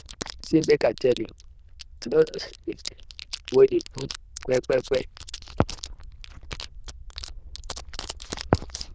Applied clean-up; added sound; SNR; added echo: neural diffusion model UNIVERSE++.